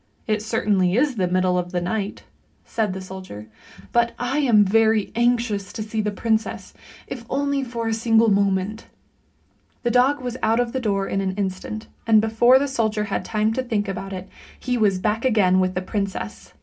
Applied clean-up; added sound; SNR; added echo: none; none; none; reverberation time 0.3 s.